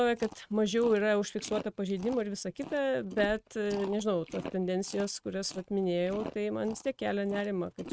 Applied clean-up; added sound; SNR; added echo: neural mask model RNNoise.